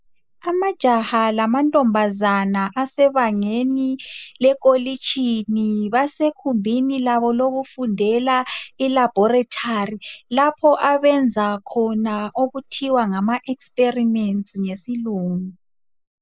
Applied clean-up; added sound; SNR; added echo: neural mask model Resemble Enhance denoiser.